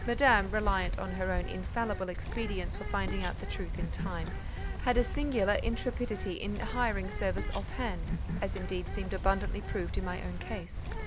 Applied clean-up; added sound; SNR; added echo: none; Bird; 0 dB; none.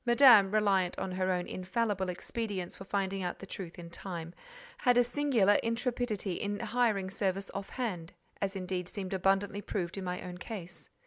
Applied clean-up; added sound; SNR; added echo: none; none; none; none.